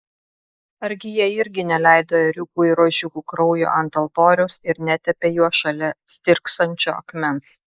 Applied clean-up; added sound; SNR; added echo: neural mask model Resemble Enhance denoiser.